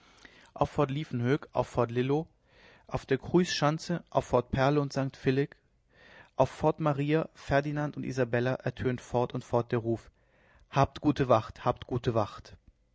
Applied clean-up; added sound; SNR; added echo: none; none; none; none.